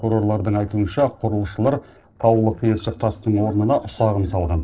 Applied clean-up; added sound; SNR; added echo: neural separator model SepFormer DNS4.